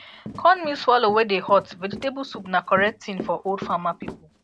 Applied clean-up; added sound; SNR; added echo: none; Run; 16 dB; none.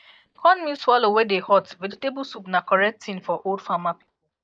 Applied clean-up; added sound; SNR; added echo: neural mask model DeepFilterNet 3.